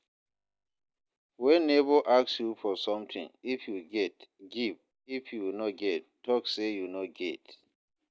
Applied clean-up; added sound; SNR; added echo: none; none; none; none.